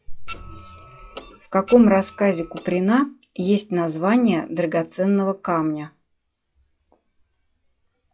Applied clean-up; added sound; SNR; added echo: classical method log-MMSE.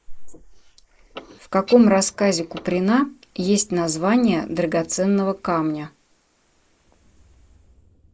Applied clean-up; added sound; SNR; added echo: neural mask model Resemble Enhance denoiser.